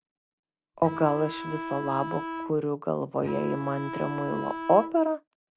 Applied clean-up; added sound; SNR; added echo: none; Bowed string instrument; 7 dB; none.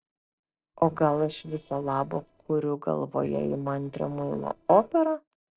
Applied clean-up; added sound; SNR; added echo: neural separator model SepFormer DNS4.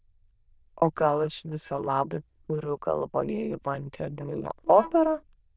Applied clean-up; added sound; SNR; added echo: neural diffusion model UNIVERSE++.